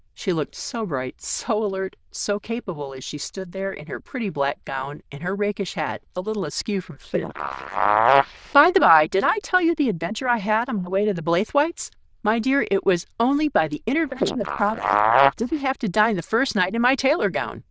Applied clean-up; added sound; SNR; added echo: neural diffusion model UNIVERSE++.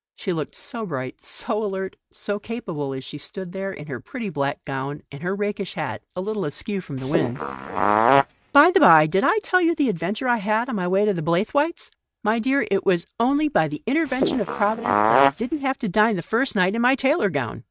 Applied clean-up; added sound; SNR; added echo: neural mask model RNNoise.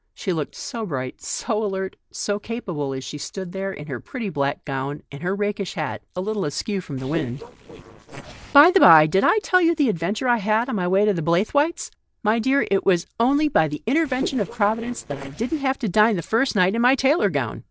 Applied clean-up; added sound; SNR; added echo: neural separator model SepFormer DNS4.